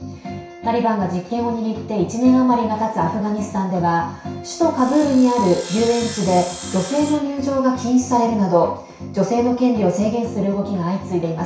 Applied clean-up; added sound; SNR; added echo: none; Sawing; 16 dB; reverberation time 0.6 s.